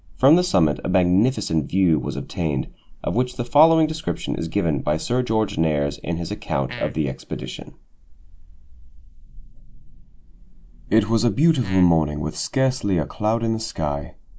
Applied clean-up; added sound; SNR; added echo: neural mask model Resemble Enhance denoiser.